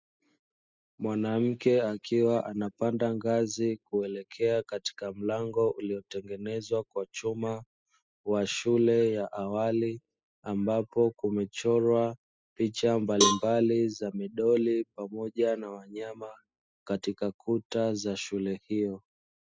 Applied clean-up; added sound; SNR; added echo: classical method spectral subtraction.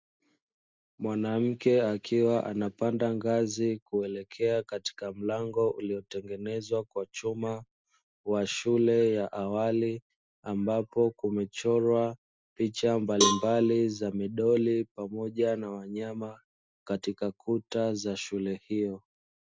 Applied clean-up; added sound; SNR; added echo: none; Cowbell; 3 dB; none.